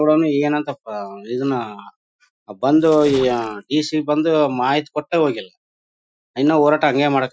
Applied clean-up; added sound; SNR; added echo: classical method Wiener filter.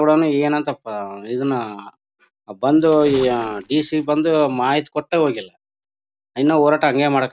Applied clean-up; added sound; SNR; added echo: none; Splash, splatter; 19 dB; none.